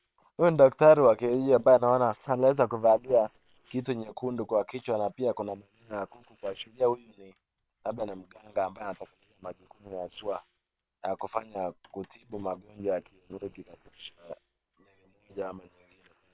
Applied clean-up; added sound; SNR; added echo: neural separator model SepFormer WHAM!.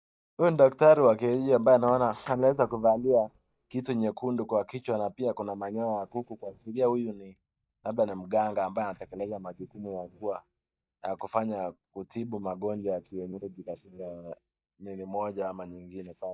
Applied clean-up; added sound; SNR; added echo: neural mask model DeepFilterNet 3.